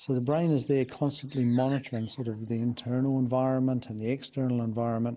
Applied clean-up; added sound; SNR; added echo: neural mask model Resemble Enhance denoiser.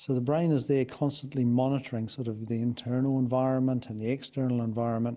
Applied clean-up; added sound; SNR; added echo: none; none; none; none.